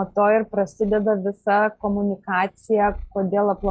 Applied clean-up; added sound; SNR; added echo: classical method log-MMSE.